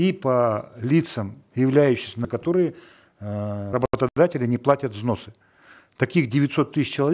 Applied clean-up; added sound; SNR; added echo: none; none; none; none.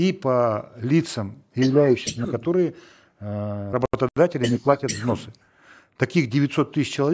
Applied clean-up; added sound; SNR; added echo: neural mask model Resemble Enhance denoiser.